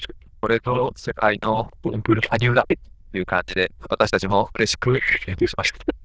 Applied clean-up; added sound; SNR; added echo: neural diffusion model UNIVERSE++.